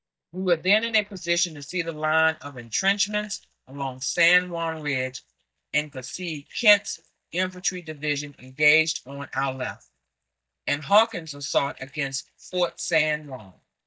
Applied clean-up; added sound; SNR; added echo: neural mask model DeepFilterNet 3.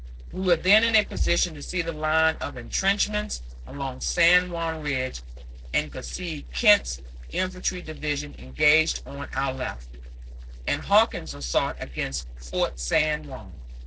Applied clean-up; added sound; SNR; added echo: neural separator model SepFormer DNS4.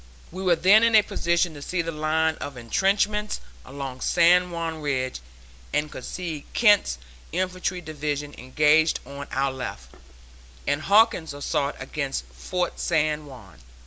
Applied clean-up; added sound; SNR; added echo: none; none; none; none.